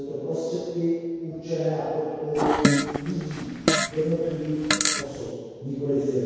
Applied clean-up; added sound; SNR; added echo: none; Fart; -2 dB; reverberation time 2.0 s.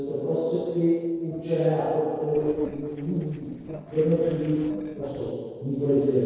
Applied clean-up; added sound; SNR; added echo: neural separator model SepFormer DNS4.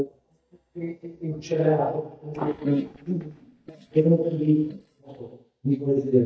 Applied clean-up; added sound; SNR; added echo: neural mask model DeepFilterNet 3.